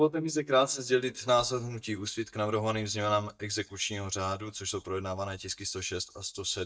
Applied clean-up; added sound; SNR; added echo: neural mask model DeepFilterNet 3.